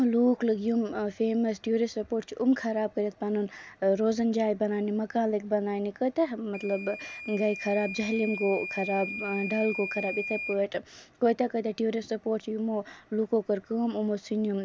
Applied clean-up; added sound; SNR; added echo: none; Microwave oven / Alarm; 14 dB; none.